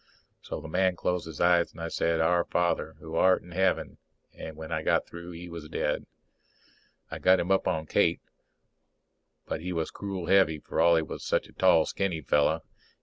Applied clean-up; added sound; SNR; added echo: none; none; none; none.